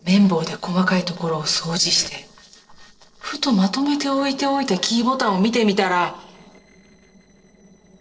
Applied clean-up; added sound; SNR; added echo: neural separator model SepFormer DNS4.